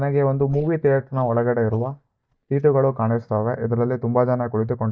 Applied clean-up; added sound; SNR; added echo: neural mask model DeepFilterNet 3.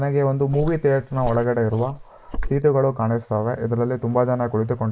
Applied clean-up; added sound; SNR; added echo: neural mask model Resemble Enhance denoiser.